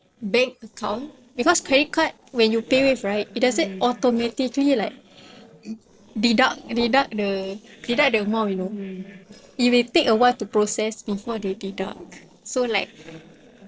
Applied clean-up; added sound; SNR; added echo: neural separator model SepFormer DNS4.